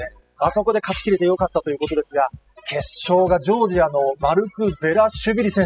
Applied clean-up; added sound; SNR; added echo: classical method spectral subtraction.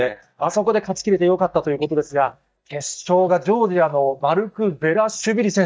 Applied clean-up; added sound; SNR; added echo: neural mask model DeepFilterNet 3.